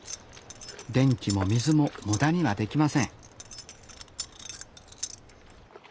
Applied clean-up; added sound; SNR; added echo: none; Keys jangling; 14 dB; none.